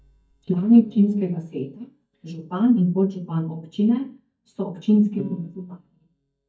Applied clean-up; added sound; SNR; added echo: neural mask model DeepFilterNet 3.